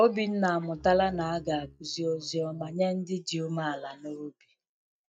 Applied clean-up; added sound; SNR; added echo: neural mask model DeepFilterNet 3.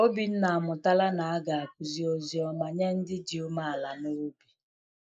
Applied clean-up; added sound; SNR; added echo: neural mask model Resemble Enhance denoiser.